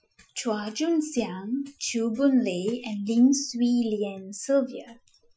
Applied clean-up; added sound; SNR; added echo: classical method Wiener filter.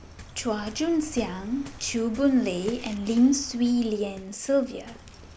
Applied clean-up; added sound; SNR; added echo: none; Waves, surf; 18 dB; none.